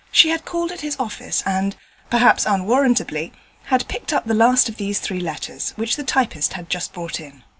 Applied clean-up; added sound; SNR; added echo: none; none; none; none.